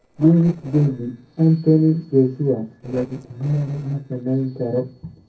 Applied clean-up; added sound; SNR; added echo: neural separator model SepFormer DNS4.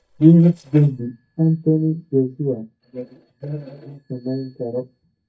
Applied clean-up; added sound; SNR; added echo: neural mask model DeepFilterNet 3.